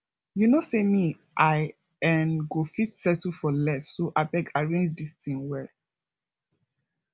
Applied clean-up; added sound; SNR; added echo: none; none; none; none.